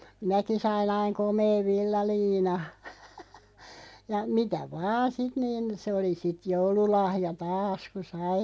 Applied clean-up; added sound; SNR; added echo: none; none; none; none.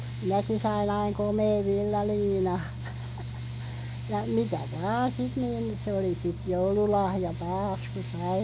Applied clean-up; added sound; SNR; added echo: none; Mechanical fan; 7 dB; none.